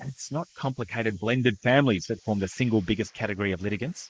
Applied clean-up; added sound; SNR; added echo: neural mask model Resemble Enhance denoiser.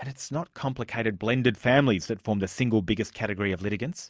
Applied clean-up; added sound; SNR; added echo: none; none; none; none.